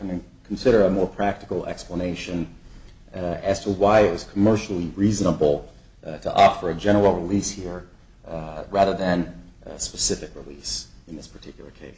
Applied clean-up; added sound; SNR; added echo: none; none; none; none.